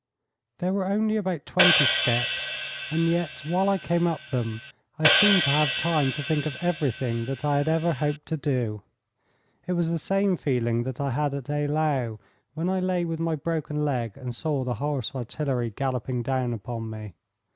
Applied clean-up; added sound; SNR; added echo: none; Hi-hat; -2 dB; none.